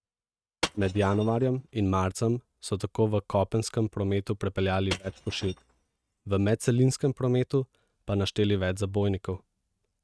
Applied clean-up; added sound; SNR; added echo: neural mask model RNNoise.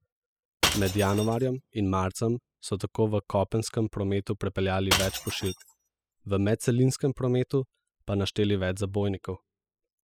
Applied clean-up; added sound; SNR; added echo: classical method spectral subtraction.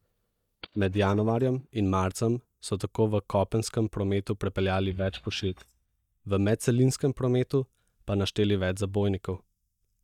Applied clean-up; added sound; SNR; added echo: neural mask model DeepFilterNet 3.